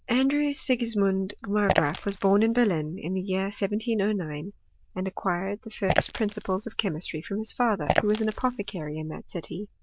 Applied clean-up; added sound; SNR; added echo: neural diffusion model UNIVERSE++.